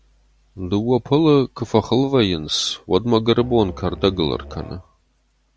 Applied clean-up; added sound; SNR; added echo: none; Musical instrument; 18 dB; none.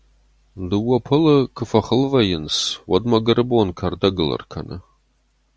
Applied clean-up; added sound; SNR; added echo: none; none; none; none.